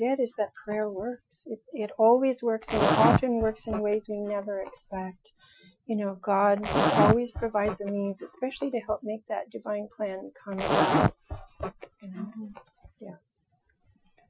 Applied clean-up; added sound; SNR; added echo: classical method Wiener filter.